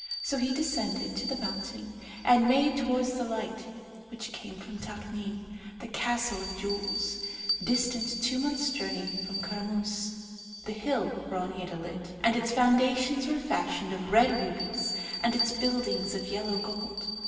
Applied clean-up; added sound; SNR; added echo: none; Bell; 9 dB; reverberation time 2.5 s.